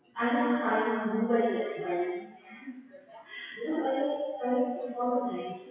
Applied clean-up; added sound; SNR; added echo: classical method WPE with log-MMSE.